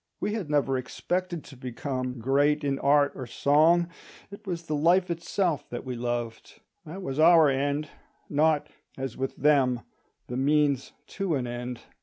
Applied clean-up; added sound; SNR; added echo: none; none; none; none.